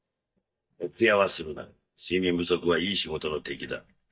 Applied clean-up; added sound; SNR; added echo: neural mask model DeepFilterNet 3.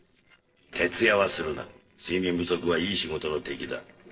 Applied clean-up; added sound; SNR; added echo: neural separator model SepFormer DNS4.